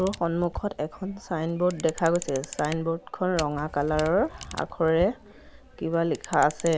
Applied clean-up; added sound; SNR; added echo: none; Camera; 14 dB; none.